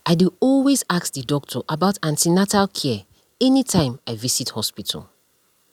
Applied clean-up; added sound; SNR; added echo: none; none; none; none.